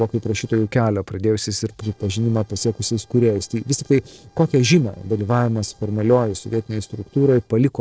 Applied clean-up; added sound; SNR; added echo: neural separator model SepFormer DNS4.